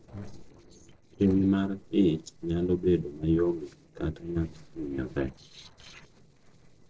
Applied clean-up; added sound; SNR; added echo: neural separator model SepFormer DNS4.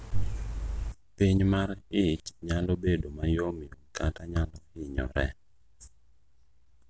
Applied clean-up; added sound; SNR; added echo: none; none; none; none.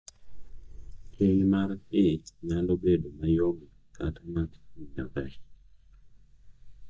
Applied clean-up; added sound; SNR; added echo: neural mask model DeepFilterNet 3.